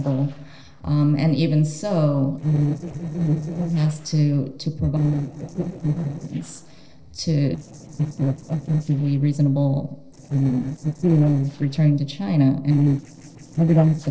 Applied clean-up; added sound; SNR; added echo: neural separator model SepFormer DNS4.